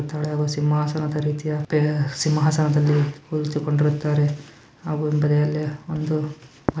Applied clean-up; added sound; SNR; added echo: none; none; none; none.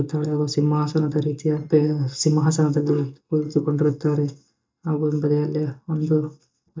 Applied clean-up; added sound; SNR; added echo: neural mask model DeepFilterNet 3.